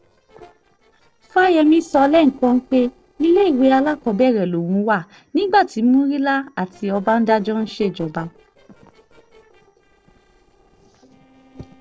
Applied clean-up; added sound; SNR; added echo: neural separator model SepFormer DNS4.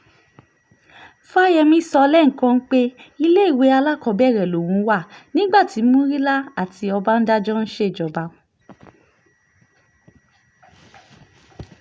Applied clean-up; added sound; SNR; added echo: none; none; none; none.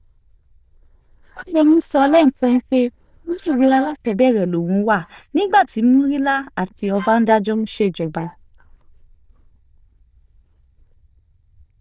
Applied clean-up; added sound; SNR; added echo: neural diffusion model UNIVERSE++.